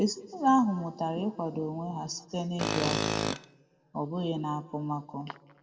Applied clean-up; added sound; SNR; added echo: none; Tools; 1 dB; reverberation time 1.3 s.